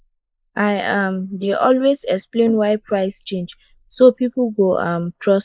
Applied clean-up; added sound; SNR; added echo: neural mask model Resemble Enhance denoiser.